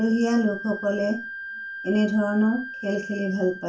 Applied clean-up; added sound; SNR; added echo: none; Wind instrument, woodwind instrument; 12 dB; reverberation time 0.3 s.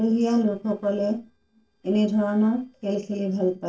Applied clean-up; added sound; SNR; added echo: neural separator model SepFormer DNS4.